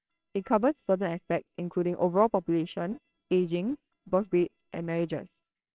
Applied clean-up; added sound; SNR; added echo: neural separator model SepFormer WHAMR!.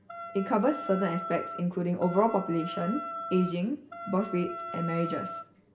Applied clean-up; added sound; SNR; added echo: none; Wind instrument, woodwind instrument; 9 dB; reverberation time 0.4 s.